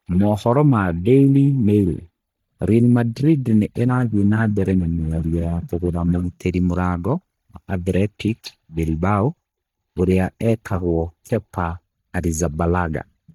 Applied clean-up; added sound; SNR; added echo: neural mask model DeepFilterNet 3.